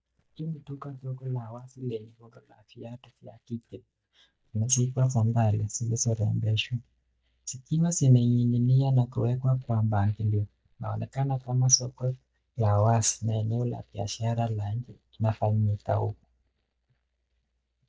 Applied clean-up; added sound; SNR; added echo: neural mask model DeepFilterNet 3.